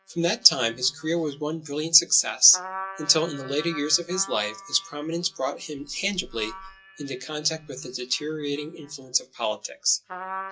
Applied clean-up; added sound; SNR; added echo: classical method WPE with log-MMSE.